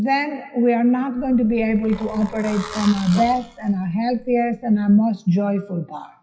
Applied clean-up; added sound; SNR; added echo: classical method WPE with log-MMSE.